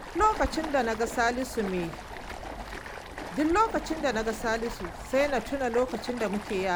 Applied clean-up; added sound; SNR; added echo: none; Stream; 9 dB; none.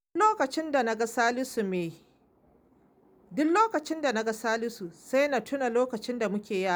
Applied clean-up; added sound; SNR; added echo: none; none; none; none.